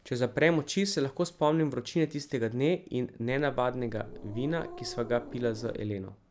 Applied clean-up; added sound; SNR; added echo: none; Growling; 13 dB; none.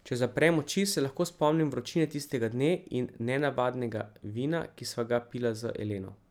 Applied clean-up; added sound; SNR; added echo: none; none; none; none.